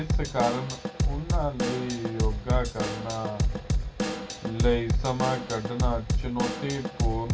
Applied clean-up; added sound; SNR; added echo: none; Drum / Drum kit; -3 dB; reverberation time 0.2 s.